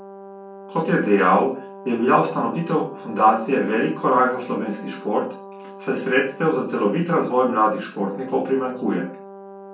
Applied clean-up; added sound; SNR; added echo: none; Brass instrument; 18 dB; reverberation time 0.3 s.